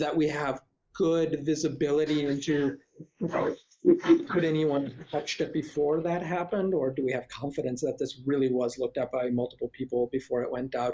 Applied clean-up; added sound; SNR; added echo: neural mask model Resemble Enhance denoiser.